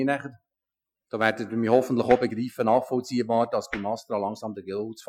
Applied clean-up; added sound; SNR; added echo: classical method Wiener filter.